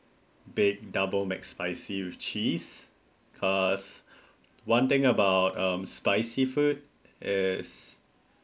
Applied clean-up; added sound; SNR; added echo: none; none; none; none.